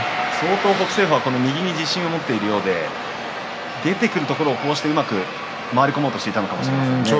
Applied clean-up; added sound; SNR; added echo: none; Gong; 14 dB; reverberation time 0.5 s.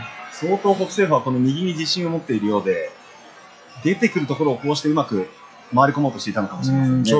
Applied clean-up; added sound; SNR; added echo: classical method WPE with log-MMSE.